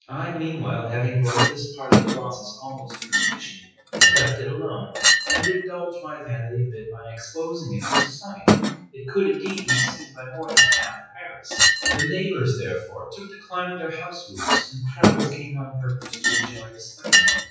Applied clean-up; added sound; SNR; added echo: classical method WPE with log-MMSE.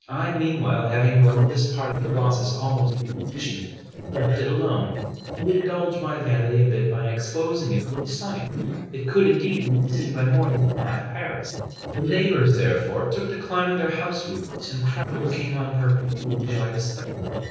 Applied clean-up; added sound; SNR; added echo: neural separator model SepFormer DNS4.